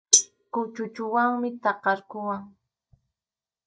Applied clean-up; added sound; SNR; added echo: neural mask model DeepFilterNet 3.